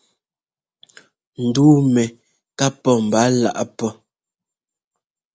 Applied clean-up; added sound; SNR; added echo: none; none; none; none.